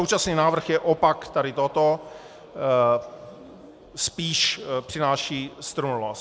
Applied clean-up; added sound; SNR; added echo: none; none; none; none.